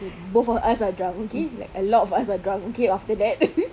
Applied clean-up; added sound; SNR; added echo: none; none; none; none.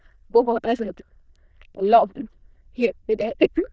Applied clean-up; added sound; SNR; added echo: neural diffusion model UNIVERSE++.